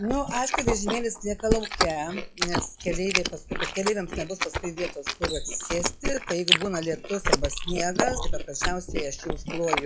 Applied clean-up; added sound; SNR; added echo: classical method log-MMSE.